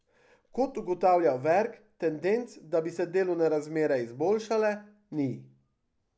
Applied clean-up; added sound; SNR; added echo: none; none; none; none.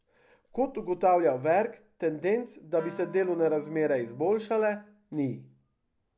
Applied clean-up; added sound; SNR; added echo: none; Wind instrument, woodwind instrument; 19 dB; none.